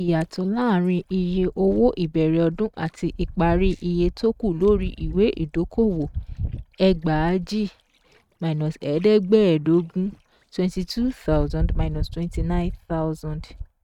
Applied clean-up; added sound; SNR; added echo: neural mask model RNNoise.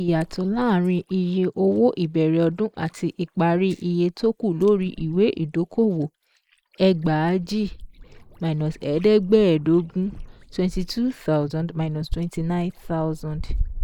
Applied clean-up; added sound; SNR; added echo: neural mask model Resemble Enhance denoiser.